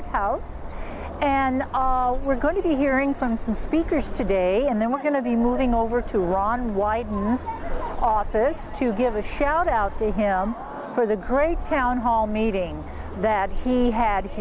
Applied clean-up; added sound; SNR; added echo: none; Bird; 7 dB; none.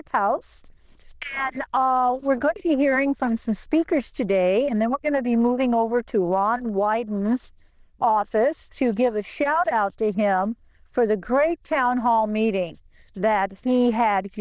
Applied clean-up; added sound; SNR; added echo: neural diffusion model UNIVERSE++.